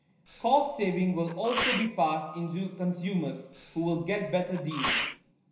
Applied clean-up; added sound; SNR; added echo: none; Sneeze; 5 dB; reverberation time 0.9 s.